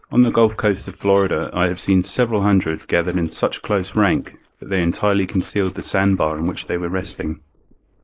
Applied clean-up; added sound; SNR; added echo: neural mask model Resemble Enhance denoiser.